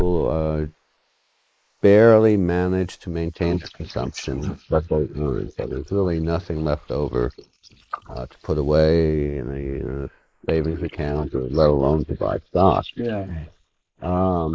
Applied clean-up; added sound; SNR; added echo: neural mask model Resemble Enhance denoiser.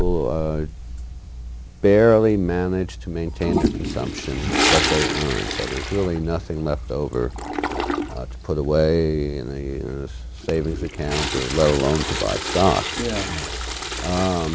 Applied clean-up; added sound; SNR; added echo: none; Toilet flush; 5 dB; none.